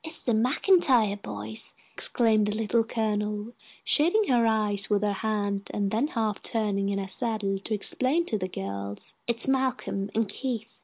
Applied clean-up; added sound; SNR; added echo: none; none; none; none.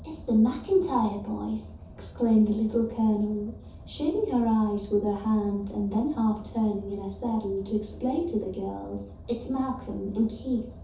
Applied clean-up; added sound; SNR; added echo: none; Car; 16 dB; reverberation time 0.5 s.